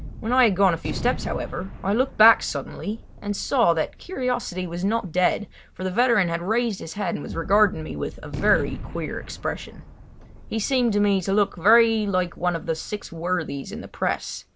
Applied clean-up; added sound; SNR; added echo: none; Gunshot, gunfire; 14 dB; none.